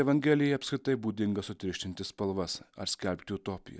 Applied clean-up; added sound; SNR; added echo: none; none; none; none.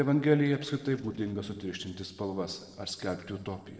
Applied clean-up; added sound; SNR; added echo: neural separator model SepFormer DNS4.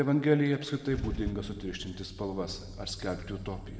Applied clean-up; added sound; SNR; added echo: none; Idling / Engine starting / Car; 10 dB; reverberation time 1.7 s.